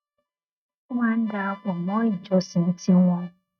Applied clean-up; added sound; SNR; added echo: neural mask model RNNoise.